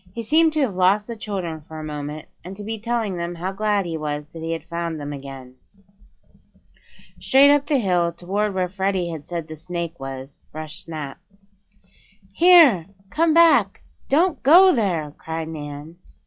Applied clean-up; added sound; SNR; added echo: classical method log-MMSE.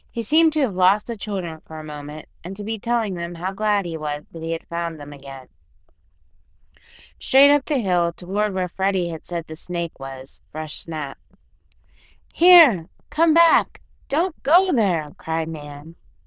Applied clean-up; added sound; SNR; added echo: neural diffusion model UNIVERSE++.